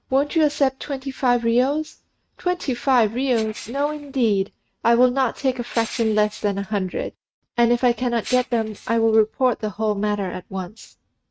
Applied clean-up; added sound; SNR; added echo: neural mask model RNNoise.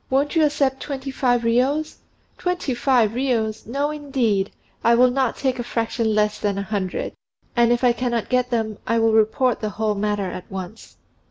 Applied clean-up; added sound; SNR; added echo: none; none; none; none.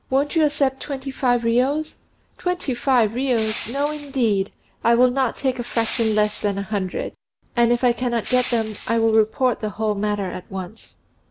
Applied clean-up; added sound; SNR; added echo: none; Crushing; 13 dB; none.